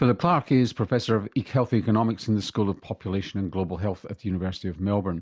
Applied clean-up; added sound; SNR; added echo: none; none; none; none.